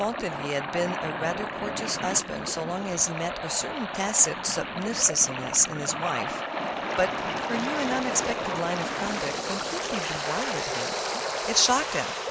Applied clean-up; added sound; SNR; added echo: none; Waves, surf; 2 dB; none.